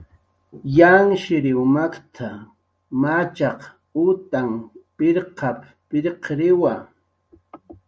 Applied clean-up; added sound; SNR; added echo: none; none; none; none.